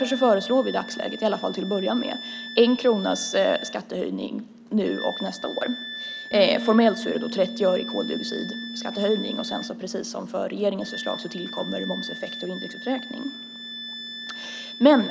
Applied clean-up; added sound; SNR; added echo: none; Wind instrument, woodwind instrument + Bass guitar; 10 dB; none.